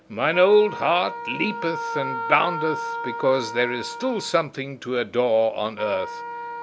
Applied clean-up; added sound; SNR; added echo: none; Wind instrument, woodwind instrument; 9 dB; none.